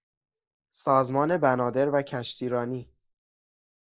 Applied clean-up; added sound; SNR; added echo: neural mask model Resemble Enhance denoiser.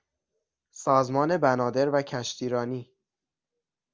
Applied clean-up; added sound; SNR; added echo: none; none; none; none.